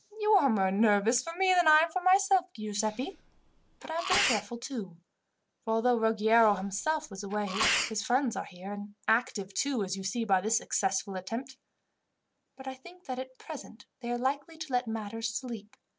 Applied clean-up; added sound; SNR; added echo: none; Sneeze; 4 dB; none.